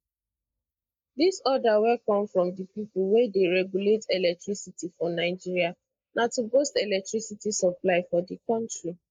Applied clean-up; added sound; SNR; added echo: neural mask model Resemble Enhance denoiser.